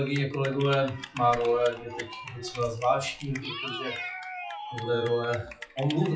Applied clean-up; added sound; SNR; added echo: classical method WPE with log-MMSE.